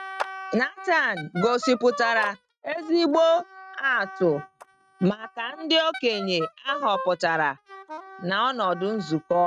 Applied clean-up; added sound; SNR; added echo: neural mask model RNNoise.